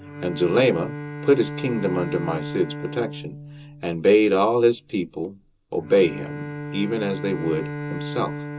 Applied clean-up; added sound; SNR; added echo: none; Bowed string instrument; 10 dB; reverberation time 0.2 s.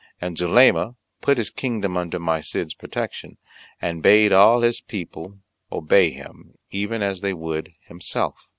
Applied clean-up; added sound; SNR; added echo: none; none; none; none.